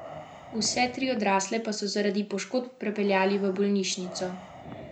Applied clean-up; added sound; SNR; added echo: none; Breathing; 17 dB; none.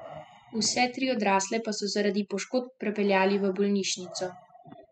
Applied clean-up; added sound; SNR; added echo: classical method spectral subtraction.